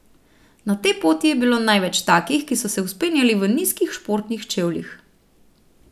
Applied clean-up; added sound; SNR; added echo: none; none; none; none.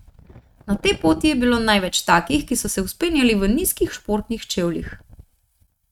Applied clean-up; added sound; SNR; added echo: neural mask model RNNoise.